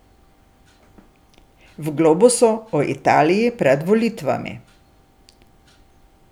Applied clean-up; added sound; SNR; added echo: none; none; none; none.